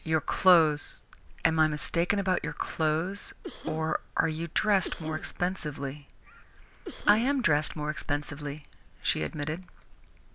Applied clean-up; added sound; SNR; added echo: none; Cough; 14 dB; none.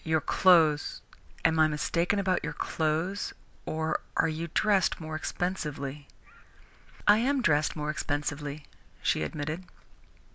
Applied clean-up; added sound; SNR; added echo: none; none; none; none.